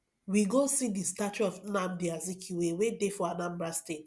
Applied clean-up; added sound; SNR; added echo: none; none; none; none.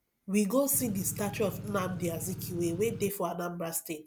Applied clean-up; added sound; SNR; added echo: none; Engine / Truck / Car; 8 dB; none.